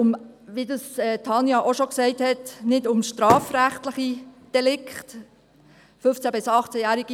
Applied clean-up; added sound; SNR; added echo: none; Fireworks; 12 dB; none.